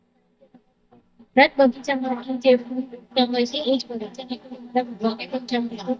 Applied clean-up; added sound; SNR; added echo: neural mask model DeepFilterNet 3.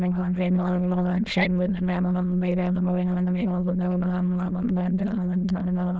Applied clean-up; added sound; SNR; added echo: neural diffusion model UNIVERSE++.